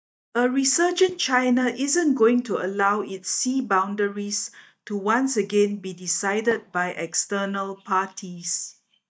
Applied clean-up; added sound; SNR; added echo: neural mask model DeepFilterNet 3.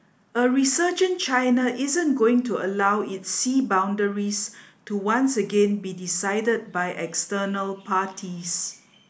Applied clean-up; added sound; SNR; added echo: none; none; none; none.